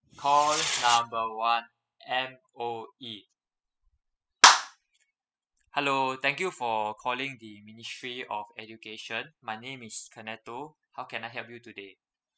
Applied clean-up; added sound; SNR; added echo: classical method spectral subtraction.